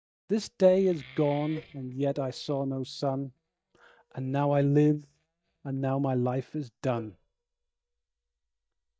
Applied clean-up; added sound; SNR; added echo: neural mask model DeepFilterNet 3.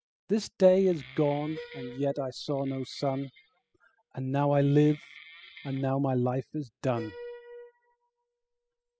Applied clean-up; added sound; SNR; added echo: classical method spectral subtraction.